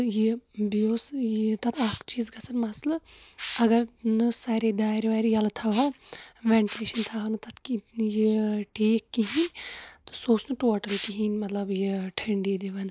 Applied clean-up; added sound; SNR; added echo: neural mask model Resemble Enhance denoiser.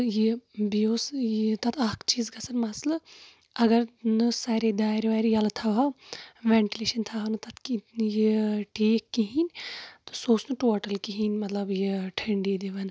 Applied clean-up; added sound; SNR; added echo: none; none; none; none.